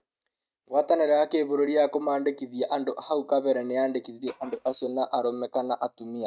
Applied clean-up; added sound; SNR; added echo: neural mask model RNNoise.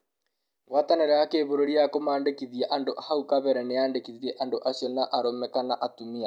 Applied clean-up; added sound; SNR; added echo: none; none; none; none.